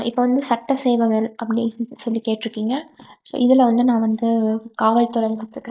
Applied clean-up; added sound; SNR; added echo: neural mask model Resemble Enhance denoiser.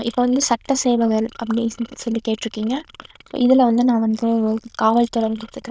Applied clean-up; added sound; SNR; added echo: neural diffusion model UNIVERSE++.